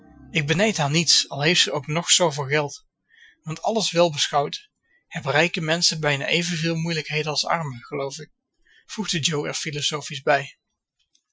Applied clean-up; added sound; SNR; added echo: classical method Wiener filter.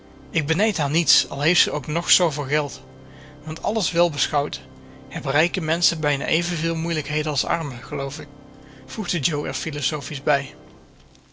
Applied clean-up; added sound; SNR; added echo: none; Organ; 19 dB; none.